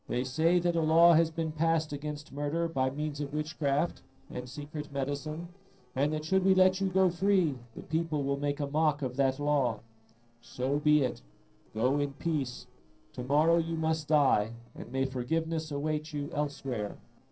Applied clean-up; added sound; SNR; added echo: neural separator model SepFormer DNS4.